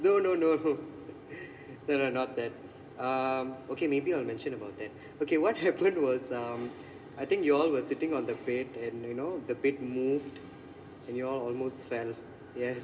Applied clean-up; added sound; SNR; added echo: none; none; none; reverberation time 2.6 s.